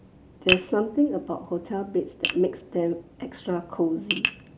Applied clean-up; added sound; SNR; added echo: none; Tap; 5 dB; none.